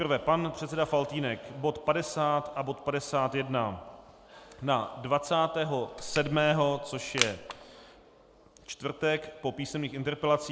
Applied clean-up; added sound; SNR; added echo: none; Crushing; 6 dB; none.